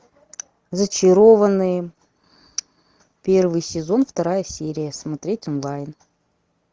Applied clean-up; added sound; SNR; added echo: none; none; none; none.